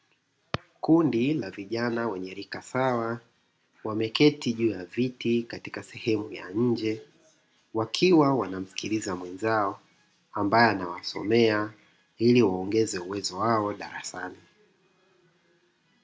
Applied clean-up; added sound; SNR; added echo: none; none; none; none.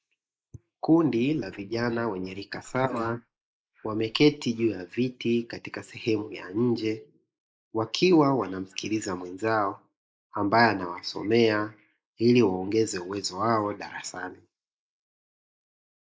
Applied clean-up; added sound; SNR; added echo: neural mask model Resemble Enhance denoiser.